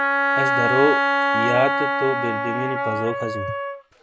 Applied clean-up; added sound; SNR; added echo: none; Wind instrument, woodwind instrument; -3 dB; none.